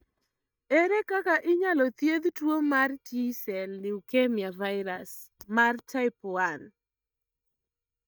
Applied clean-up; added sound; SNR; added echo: neural mask model DeepFilterNet 3.